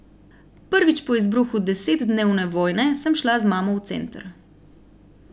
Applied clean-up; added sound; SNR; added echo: none; none; none; none.